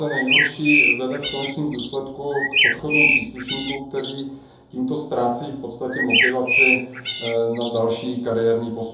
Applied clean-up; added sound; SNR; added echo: none; Bird; -3 dB; reverberation time 2.6 s.